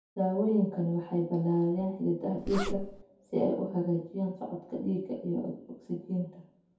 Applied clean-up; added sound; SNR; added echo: none; Zipper (clothing); 4 dB; reverberation time 0.6 s.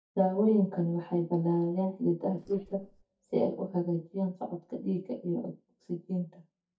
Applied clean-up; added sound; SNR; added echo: neural mask model DeepFilterNet 3.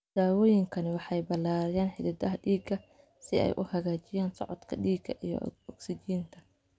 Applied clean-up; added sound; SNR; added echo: none; none; none; none.